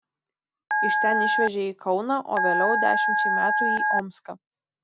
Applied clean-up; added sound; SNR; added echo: none; Telephone; -4 dB; none.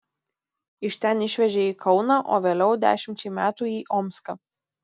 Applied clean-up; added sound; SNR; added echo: none; none; none; none.